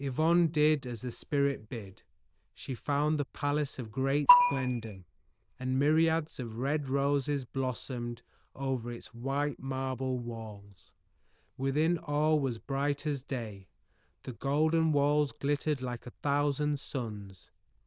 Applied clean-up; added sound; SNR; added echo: neural diffusion model UNIVERSE++.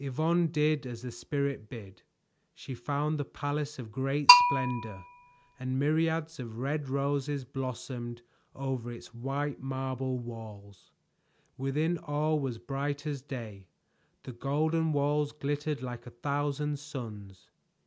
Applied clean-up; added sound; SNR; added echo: none; Bell; -4 dB; none.